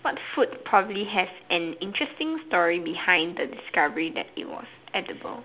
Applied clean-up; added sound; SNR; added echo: none; none; none; none.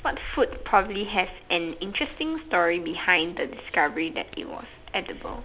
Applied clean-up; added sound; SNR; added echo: none; Scissors; 17 dB; none.